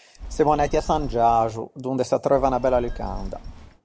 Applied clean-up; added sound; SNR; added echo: none; Telephone; 10 dB; none.